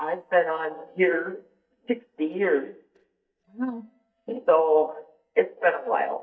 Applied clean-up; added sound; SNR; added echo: neural mask model DeepFilterNet 3.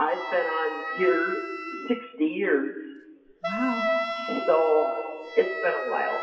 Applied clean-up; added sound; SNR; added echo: classical method WPE with log-MMSE.